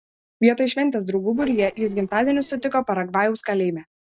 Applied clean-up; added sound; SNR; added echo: neural separator model SepFormer DNS4.